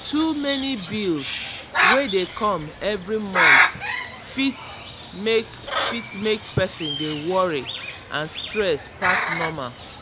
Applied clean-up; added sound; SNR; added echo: none; Bird; 0 dB; none.